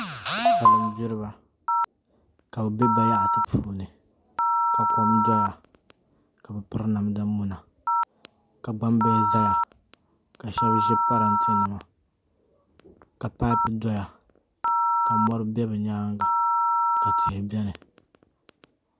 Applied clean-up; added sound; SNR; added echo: none; Telephone; -3 dB; none.